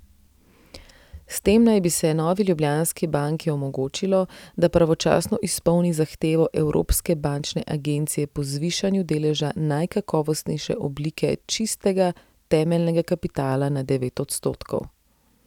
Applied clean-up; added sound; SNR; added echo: none; none; none; none.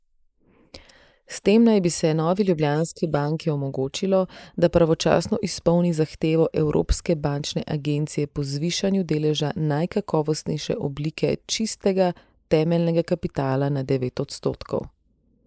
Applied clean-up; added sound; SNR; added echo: neural mask model Resemble Enhance denoiser.